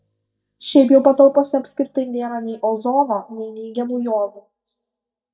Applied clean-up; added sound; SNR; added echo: neural mask model DeepFilterNet 3.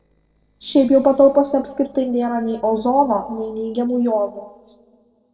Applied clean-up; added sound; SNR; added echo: neural separator model SepFormer DNS4.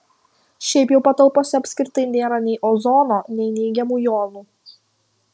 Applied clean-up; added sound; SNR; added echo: none; none; none; none.